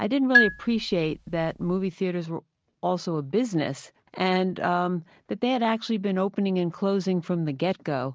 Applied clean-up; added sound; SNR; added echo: neural mask model RNNoise.